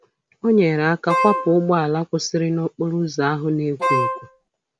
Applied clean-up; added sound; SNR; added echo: none; Wind instrument, woodwind instrument; 1 dB; none.